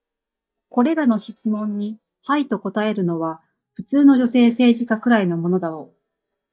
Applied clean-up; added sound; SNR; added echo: neural mask model DeepFilterNet 3.